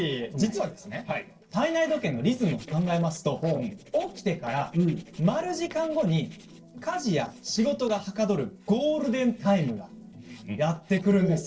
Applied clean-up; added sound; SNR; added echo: neural separator model SepFormer DNS4.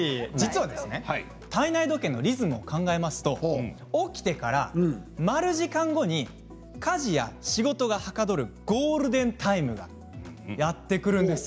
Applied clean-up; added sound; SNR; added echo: none; none; none; none.